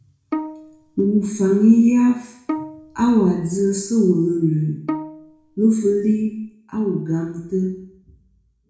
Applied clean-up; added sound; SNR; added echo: none; Bowed string instrument; 13 dB; reverberation time 0.6 s.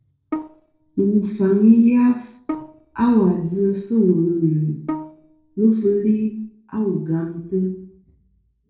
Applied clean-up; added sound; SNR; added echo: neural separator model SepFormer DNS4.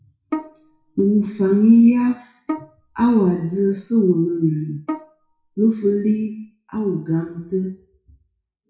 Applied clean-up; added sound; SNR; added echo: classical method WPE with log-MMSE.